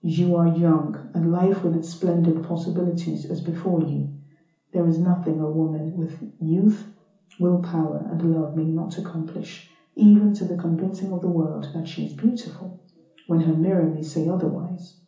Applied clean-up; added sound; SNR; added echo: none; none; none; reverberation time 0.7 s.